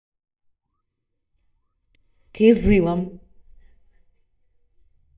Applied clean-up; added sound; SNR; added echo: neural mask model DeepFilterNet 3.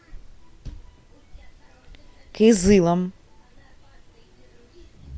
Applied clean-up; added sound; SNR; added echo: none; none; none; none.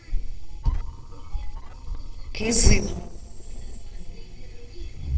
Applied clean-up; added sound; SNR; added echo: neural separator model SepFormer DNS4.